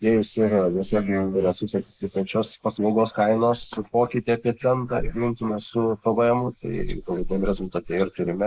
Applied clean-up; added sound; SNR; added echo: neural mask model Resemble Enhance denoiser.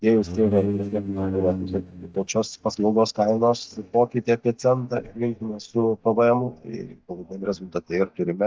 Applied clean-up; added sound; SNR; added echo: neural mask model DeepFilterNet 3.